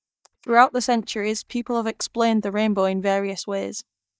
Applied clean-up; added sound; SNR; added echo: neural mask model DeepFilterNet 3.